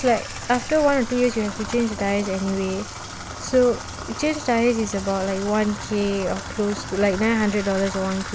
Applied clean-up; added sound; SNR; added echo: none; Bathtub (filling or washing) / Water tap, faucet; 10 dB; none.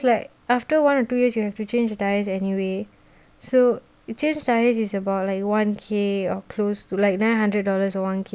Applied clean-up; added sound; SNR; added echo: none; none; none; none.